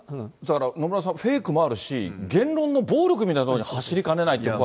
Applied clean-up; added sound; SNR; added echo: none; none; none; none.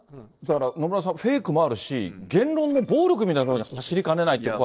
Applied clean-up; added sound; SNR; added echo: neural separator model SepFormer DNS4.